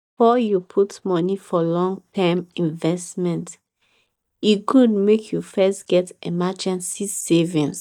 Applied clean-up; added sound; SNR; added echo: neural mask model DeepFilterNet 3.